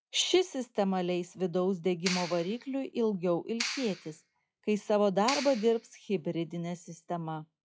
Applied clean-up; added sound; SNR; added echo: classical method log-MMSE.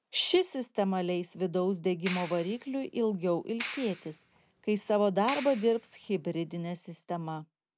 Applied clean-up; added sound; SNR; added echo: none; Clapping; 10 dB; none.